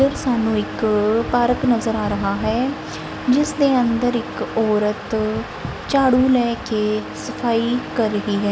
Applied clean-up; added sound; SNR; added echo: none; Bowed string instrument; 16 dB; none.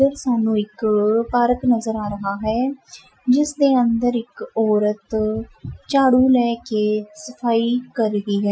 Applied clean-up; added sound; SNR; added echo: classical method Wiener filter.